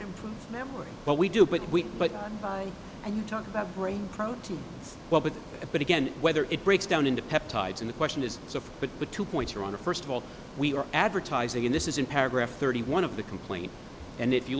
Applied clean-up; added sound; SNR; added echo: none; Ocean; 14 dB; none.